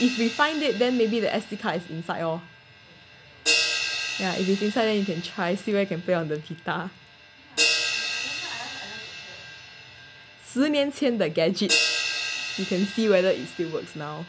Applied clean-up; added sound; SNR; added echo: none; Crash cymbal; 4 dB; none.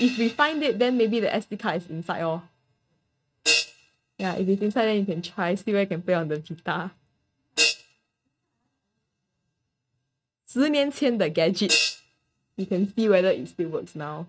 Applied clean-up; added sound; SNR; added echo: neural mask model RNNoise.